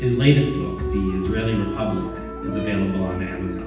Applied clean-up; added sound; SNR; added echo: none; Brass instrument; 20 dB; reverberation time 0.9 s.